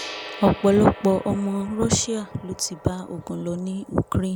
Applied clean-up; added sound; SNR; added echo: none; Gong; 17 dB; none.